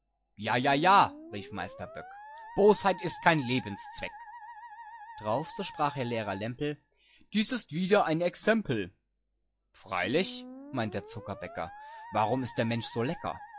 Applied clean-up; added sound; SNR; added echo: classical method log-MMSE.